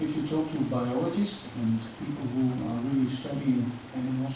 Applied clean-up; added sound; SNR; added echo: none; Stream; 16 dB; reverberation time 0.7 s.